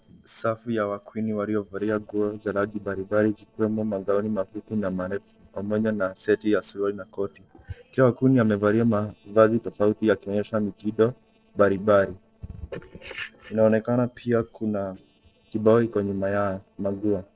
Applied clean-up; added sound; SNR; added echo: neural separator model SepFormer DNS4.